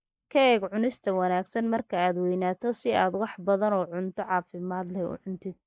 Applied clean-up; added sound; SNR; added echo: neural mask model Resemble Enhance denoiser.